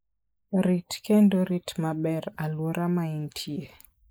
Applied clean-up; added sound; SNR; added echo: neural mask model Resemble Enhance denoiser.